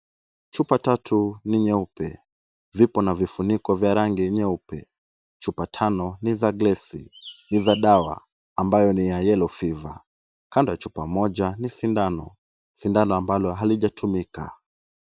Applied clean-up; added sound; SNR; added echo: none; Bird; 16 dB; none.